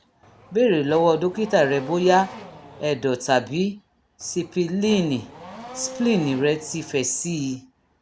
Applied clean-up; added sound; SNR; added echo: none; Race car, auto racing / Accelerating, revving, vroom; 17 dB; none.